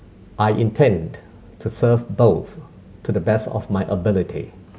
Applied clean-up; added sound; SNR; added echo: none; none; none; none.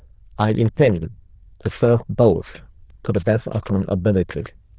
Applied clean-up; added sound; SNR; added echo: neural diffusion model UNIVERSE++.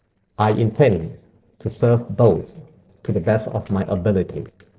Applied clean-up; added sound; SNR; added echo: neural separator model SepFormer DNS4.